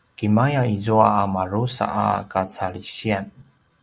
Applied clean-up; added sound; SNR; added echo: none; none; none; none.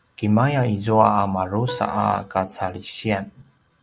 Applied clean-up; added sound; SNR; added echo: none; Plucked string instrument; 17 dB; none.